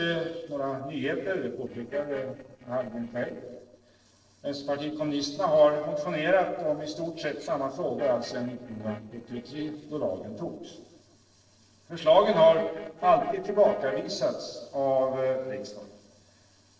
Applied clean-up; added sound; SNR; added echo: neural separator model SepFormer DNS4.